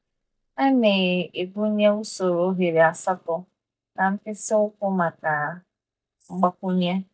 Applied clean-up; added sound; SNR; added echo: neural mask model DeepFilterNet 3.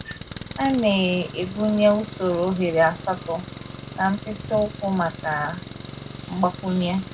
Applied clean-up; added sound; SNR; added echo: none; Engine; 12 dB; reverberation time 0.4 s.